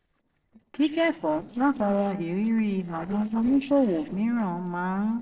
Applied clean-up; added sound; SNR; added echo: neural separator model SepFormer DNS4.